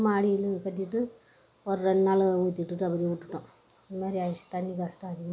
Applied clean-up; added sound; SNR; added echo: none; none; none; none.